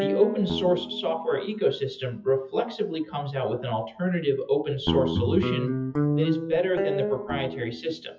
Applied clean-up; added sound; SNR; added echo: classical method WPE with log-MMSE.